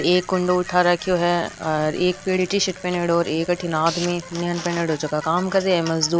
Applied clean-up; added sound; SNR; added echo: none; Tools + Bicycle; 17 dB; none.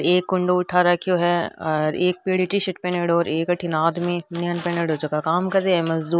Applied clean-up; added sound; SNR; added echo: none; none; none; none.